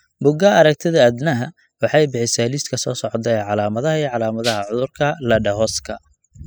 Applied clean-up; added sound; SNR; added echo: classical method spectral subtraction.